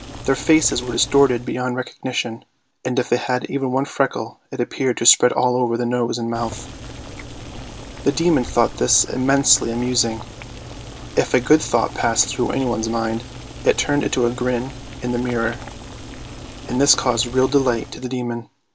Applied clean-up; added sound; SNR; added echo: none; Boiling; 15 dB; none.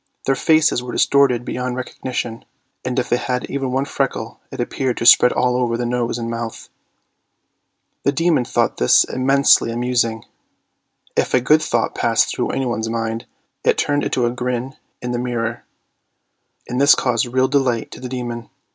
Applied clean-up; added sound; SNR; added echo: none; none; none; none.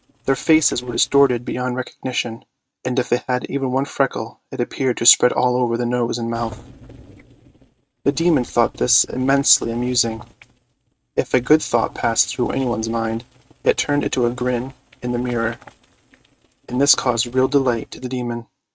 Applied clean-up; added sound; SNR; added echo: neural mask model RNNoise.